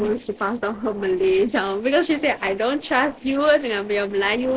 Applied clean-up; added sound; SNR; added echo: neural separator model SepFormer DNS4.